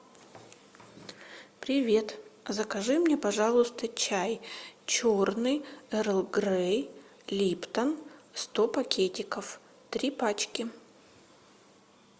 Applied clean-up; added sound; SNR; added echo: none; none; none; none.